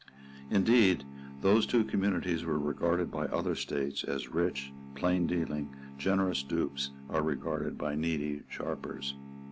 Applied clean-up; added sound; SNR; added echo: none; Bowed string instrument; 15 dB; none.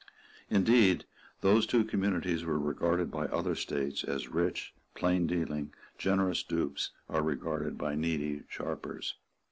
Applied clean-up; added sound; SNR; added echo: none; none; none; none.